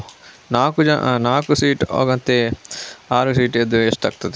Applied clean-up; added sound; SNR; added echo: none; none; none; none.